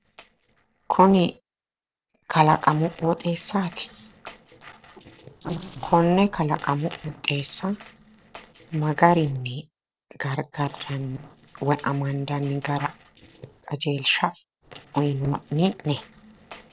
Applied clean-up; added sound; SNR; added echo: neural separator model SepFormer DNS4.